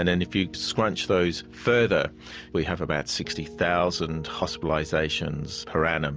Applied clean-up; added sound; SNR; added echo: none; Piano; 18 dB; none.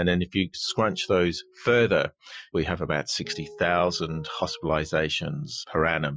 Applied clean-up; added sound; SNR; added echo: classical method Wiener filter.